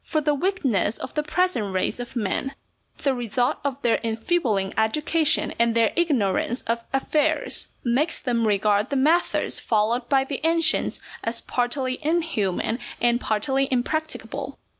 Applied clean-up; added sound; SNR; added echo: none; none; none; none.